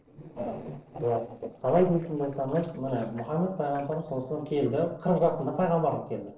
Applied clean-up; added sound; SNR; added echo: neural separator model SepFormer DNS4.